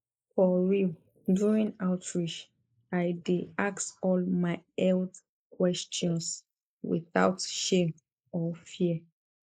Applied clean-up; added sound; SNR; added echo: neural mask model Resemble Enhance denoiser.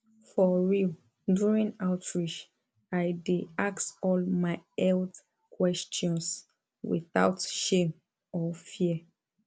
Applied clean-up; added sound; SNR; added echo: none; none; none; none.